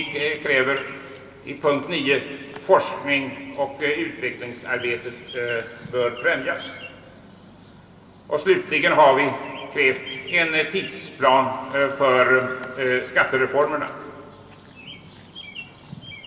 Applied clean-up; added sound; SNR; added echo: none; Bird vocalization, bird call, bird song; 20 dB; reverberation time 2.6 s.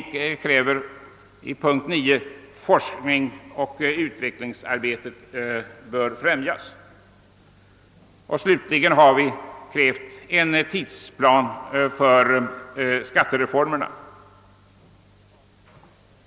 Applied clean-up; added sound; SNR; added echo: none; none; none; none.